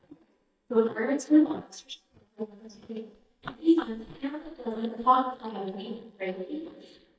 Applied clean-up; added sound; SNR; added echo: neural mask model DeepFilterNet 3.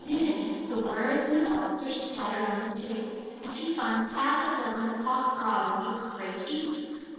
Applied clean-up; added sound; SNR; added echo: neural separator model SepFormer DNS4.